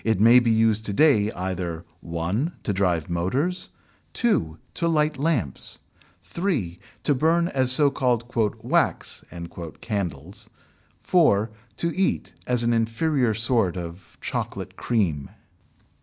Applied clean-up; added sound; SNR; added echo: none; none; none; none.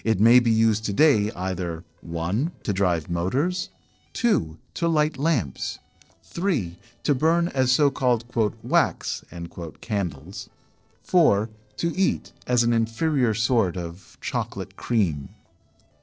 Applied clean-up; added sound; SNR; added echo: neural separator model SepFormer DNS4.